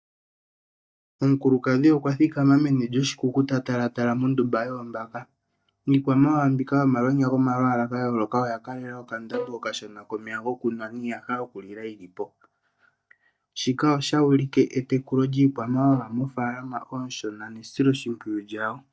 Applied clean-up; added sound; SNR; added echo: neural mask model DeepFilterNet 3.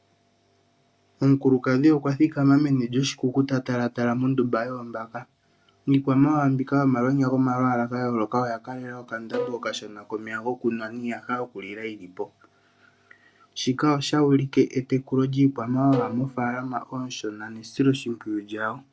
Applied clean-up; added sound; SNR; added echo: none; Bowed string instrument; 9 dB; none.